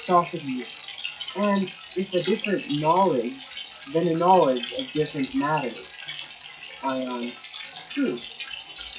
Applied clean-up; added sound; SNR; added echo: classical method WPE with log-MMSE.